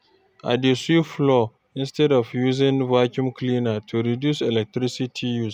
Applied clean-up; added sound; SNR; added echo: none; none; none; none.